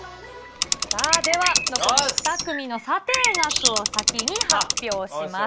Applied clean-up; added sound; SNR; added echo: none; Bird + Mechanisms / Bicycle; -2 dB; none.